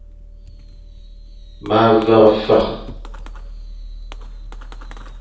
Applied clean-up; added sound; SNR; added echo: none; Fireworks; 14 dB; reverberation time 0.6 s.